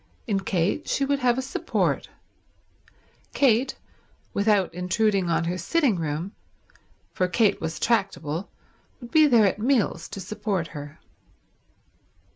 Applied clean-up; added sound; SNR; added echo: none; none; none; none.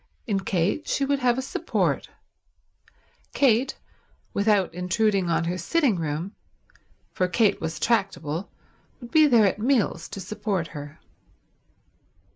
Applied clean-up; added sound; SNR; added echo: neural mask model Resemble Enhance denoiser.